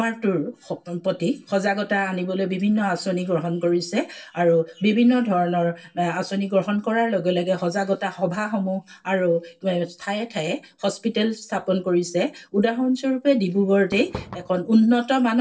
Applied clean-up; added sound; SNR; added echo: neural separator model SepFormer DNS4.